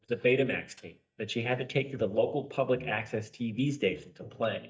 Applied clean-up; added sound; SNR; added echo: neural mask model DeepFilterNet 3.